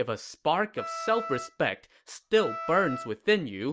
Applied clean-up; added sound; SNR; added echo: none; Wind instrument, woodwind instrument; 10 dB; none.